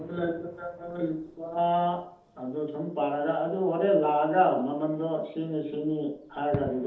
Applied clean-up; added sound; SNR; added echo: none; Fireworks; 18 dB; reverberation time 0.6 s.